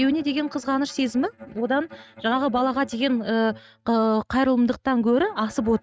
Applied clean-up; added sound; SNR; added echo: neural mask model RNNoise.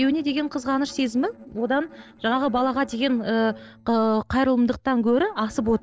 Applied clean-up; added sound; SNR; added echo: neural separator model SepFormer DNS4.